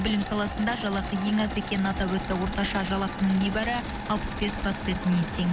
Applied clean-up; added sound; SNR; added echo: none; Engine / Mechanisms; 8 dB; none.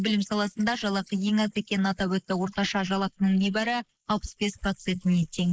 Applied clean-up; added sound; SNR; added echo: neural mask model Resemble Enhance denoiser.